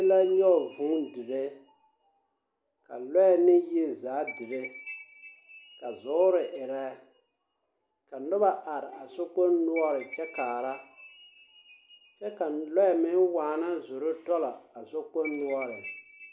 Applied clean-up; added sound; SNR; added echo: none; Chime; 16 dB; none.